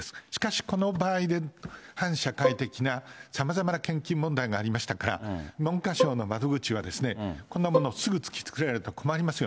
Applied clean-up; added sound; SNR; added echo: none; Bowed string instrument; 1 dB; none.